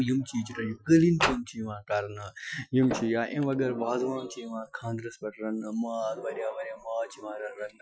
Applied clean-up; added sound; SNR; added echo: classical method Wiener filter.